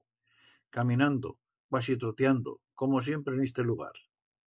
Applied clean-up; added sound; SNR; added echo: none; none; none; none.